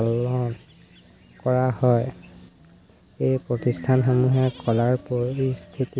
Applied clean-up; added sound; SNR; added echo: none; none; none; none.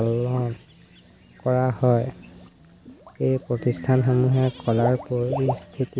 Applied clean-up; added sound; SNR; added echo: none; Water / Liquid; 14 dB; none.